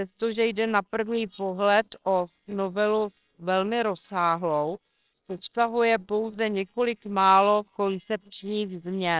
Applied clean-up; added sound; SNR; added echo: neural separator model SepFormer WHAMR!.